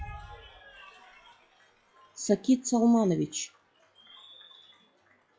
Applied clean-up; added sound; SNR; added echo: classical method log-MMSE.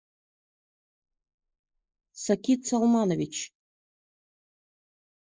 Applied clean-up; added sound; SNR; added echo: neural mask model Resemble Enhance denoiser.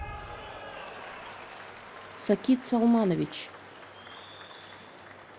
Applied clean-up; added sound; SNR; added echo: none; Applause / Cheering; 13 dB; none.